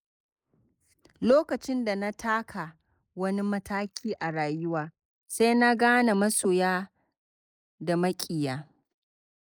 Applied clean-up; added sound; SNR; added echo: neural mask model Resemble Enhance denoiser.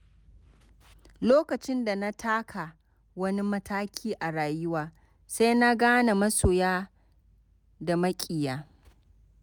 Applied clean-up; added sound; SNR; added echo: none; none; none; none.